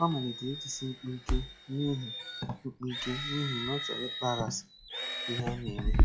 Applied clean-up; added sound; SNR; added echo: classical method log-MMSE.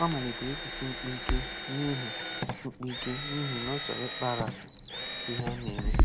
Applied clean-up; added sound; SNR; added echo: none; Drill + Crackle; -4 dB; none.